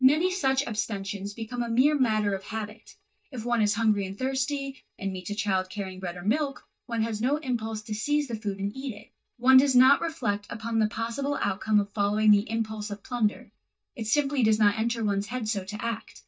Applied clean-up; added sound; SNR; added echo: neural mask model DeepFilterNet 3.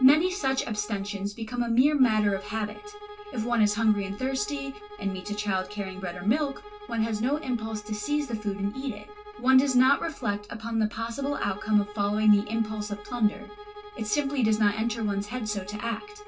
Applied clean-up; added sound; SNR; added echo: none; Bowed string instrument; 16 dB; reverberation time 0.2 s.